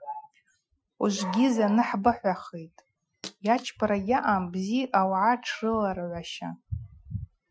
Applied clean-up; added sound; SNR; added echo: classical method Wiener filter.